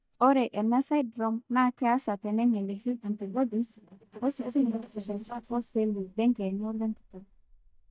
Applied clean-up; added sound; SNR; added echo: neural mask model DeepFilterNet 3.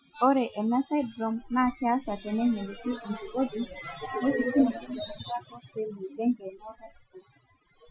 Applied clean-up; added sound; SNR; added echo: classical method Wiener filter.